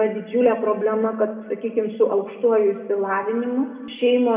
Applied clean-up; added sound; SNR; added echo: none; none; none; reverberation time 1.7 s.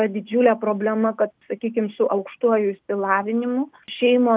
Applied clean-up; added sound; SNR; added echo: none; none; none; none.